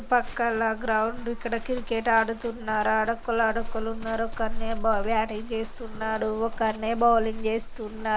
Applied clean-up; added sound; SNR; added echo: none; Livestock, farm animals, working animals; 5 dB; none.